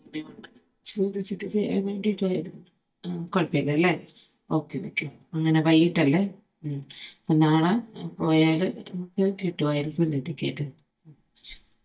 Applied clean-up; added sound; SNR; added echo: neural mask model DeepFilterNet 3.